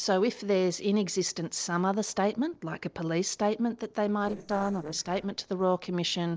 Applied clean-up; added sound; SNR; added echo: neural separator model SepFormer DNS4.